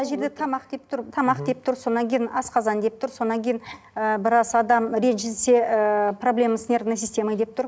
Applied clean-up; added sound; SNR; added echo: none; none; none; none.